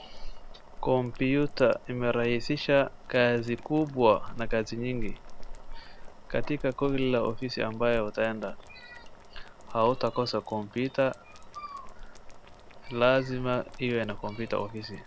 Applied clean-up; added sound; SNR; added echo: none; Boiling; 9 dB; none.